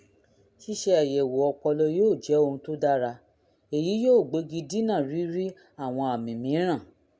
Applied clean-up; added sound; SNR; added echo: none; none; none; none.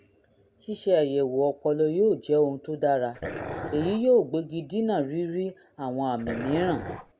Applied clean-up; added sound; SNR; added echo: none; Dog; 8 dB; none.